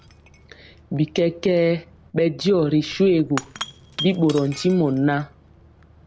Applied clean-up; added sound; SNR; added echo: none; Shatter / Crushing; 17 dB; none.